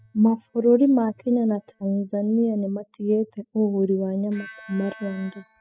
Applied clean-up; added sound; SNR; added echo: classical method spectral subtraction.